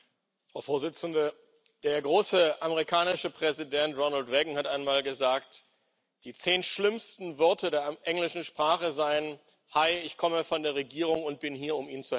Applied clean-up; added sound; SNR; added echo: none; none; none; none.